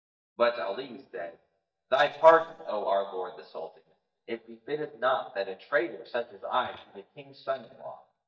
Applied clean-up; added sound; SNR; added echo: neural mask model DeepFilterNet 3.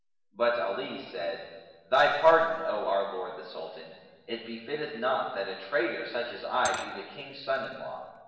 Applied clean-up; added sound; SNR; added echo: none; Glass / Liquid; 18 dB; reverberation time 1.2 s.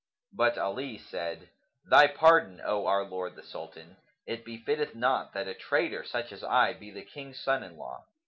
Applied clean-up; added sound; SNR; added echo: none; none; none; none.